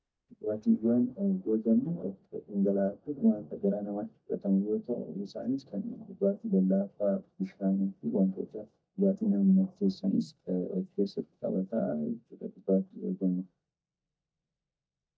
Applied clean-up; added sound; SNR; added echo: neural mask model DeepFilterNet 3.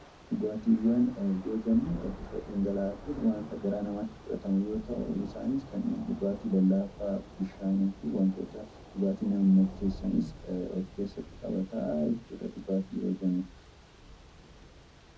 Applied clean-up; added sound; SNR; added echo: none; Thunder / Rain; 16 dB; reverberation time 0.4 s.